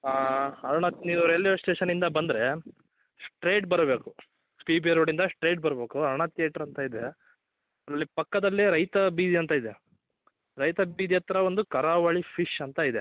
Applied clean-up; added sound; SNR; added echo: none; none; none; none.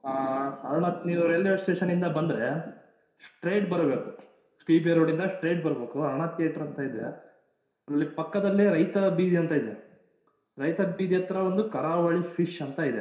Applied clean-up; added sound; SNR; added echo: none; none; none; reverberation time 0.7 s.